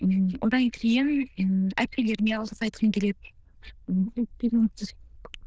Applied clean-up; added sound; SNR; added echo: neural diffusion model UNIVERSE++.